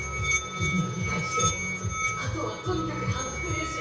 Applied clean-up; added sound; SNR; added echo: none; Musical instrument; 1 dB; reverberation time 0.6 s.